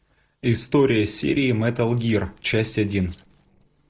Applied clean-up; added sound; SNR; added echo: neural separator model SepFormer DNS4.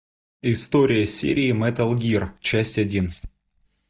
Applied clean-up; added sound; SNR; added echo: neural mask model DeepFilterNet 3.